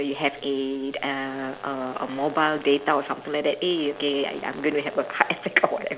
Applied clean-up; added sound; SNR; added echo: none; Brass instrument; 20 dB; none.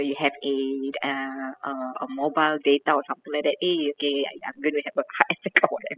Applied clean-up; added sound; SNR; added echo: classical method spectral subtraction.